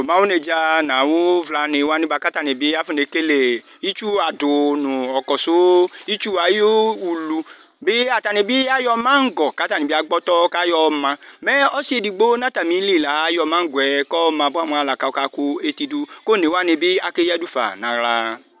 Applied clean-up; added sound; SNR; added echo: none; none; none; none.